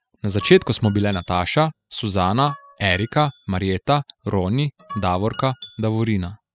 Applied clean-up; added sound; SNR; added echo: classical method spectral subtraction.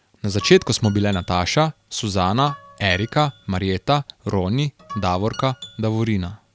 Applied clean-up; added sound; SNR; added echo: none; Guitar; 20 dB; none.